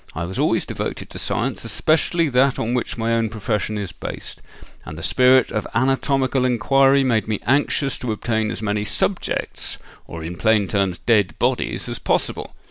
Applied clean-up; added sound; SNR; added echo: none; none; none; none.